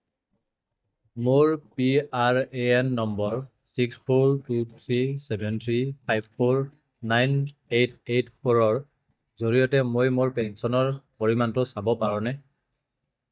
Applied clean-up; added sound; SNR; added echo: neural mask model DeepFilterNet 3.